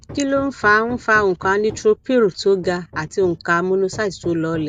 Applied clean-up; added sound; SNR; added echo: none; Hammer; 19 dB; none.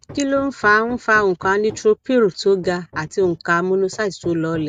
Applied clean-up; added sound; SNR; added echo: neural mask model RNNoise.